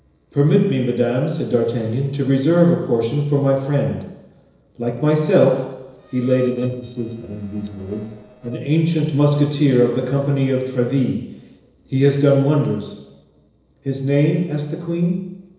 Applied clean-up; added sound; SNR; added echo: neural separator model SepFormer DNS4.